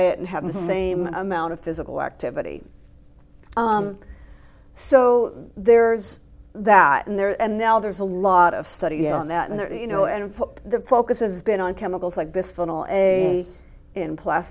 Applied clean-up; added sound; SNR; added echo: none; none; none; none.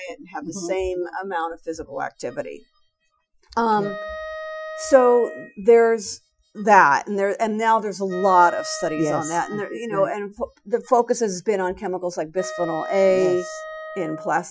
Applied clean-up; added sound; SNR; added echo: classical method Wiener filter.